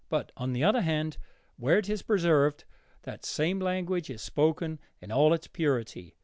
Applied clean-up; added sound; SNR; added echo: none; none; none; none.